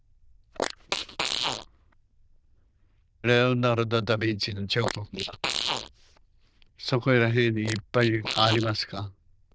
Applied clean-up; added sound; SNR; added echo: neural diffusion model UNIVERSE++.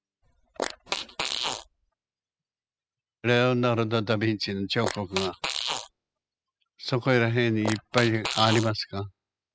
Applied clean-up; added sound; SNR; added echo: classical method spectral subtraction.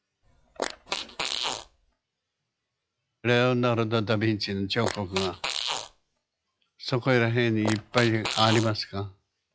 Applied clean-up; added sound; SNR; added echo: classical method log-MMSE.